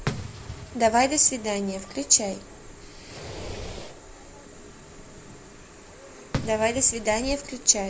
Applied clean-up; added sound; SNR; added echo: none; Fireworks; 11 dB; none.